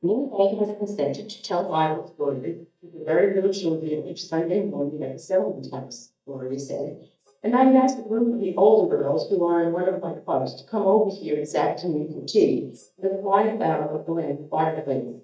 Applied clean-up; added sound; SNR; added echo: neural mask model DeepFilterNet 3.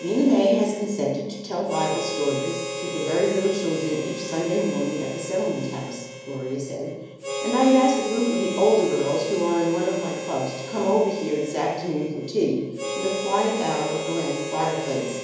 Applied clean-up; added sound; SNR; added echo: none; Harmonica; 8 dB; reverberation time 1.0 s.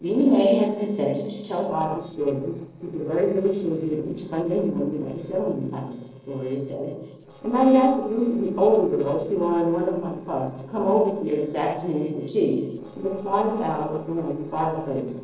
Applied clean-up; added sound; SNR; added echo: neural separator model SepFormer DNS4.